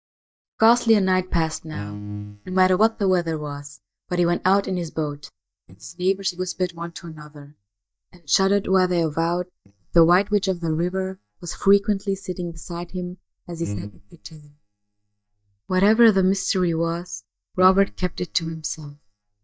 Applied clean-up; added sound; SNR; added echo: neural mask model DeepFilterNet 3.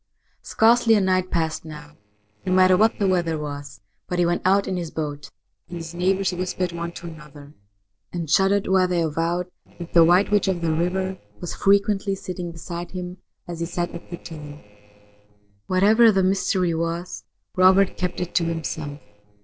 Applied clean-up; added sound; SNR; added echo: neural separator model SepFormer DNS4.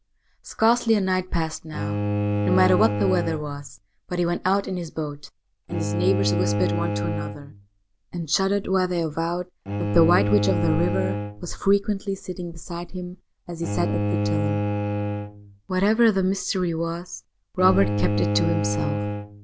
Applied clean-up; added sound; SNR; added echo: none; Bowed string instrument; 3 dB; none.